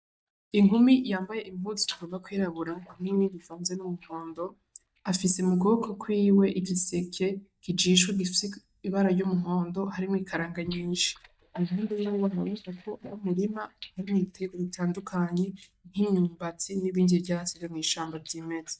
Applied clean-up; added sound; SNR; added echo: neural mask model DeepFilterNet 3.